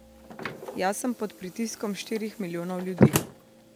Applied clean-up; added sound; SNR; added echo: none; Slam; -3 dB; none.